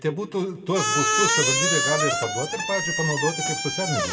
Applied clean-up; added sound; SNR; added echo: none; Squeak; -2 dB; reverberation time 1.1 s.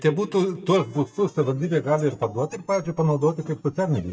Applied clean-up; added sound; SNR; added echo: neural mask model DeepFilterNet 3.